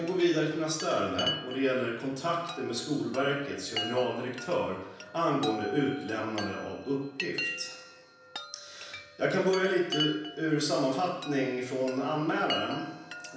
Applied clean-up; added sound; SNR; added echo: none; Chime; 10 dB; reverberation time 0.9 s.